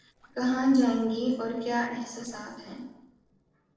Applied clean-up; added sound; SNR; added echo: neural separator model SepFormer DNS4.